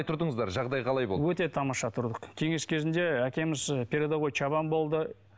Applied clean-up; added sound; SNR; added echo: none; none; none; none.